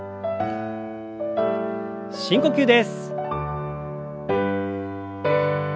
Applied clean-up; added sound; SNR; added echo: none; none; none; none.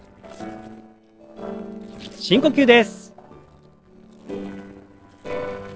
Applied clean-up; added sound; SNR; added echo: neural separator model SepFormer DNS4.